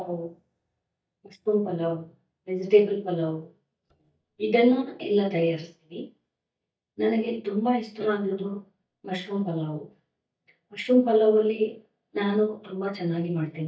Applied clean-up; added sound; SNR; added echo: neural mask model DeepFilterNet 3.